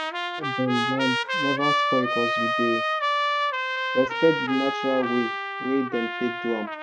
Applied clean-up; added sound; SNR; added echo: none; Trumpet; -1 dB; none.